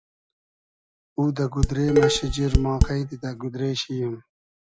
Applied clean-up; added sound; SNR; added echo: none; Dishes, pots, and pans; -4 dB; none.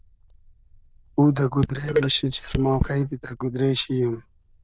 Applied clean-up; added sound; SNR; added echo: neural diffusion model UNIVERSE++.